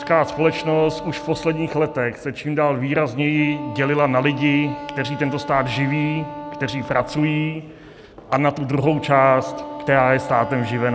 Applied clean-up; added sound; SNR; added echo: none; Wind instrument, woodwind instrument; 13 dB; none.